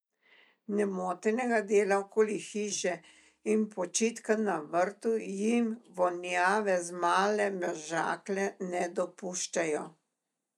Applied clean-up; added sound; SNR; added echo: neural mask model DeepFilterNet 3.